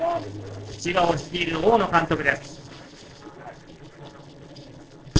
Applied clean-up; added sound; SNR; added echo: neural separator model SepFormer DNS4.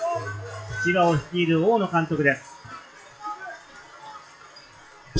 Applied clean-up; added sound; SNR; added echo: classical method WPE with log-MMSE.